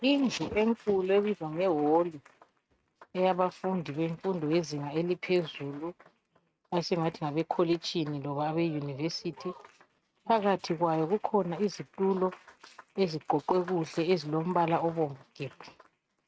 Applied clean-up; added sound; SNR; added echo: neural mask model RNNoise.